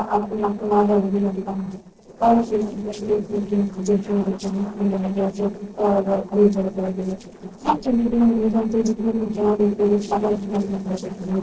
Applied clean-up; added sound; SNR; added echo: neural separator model SepFormer DNS4.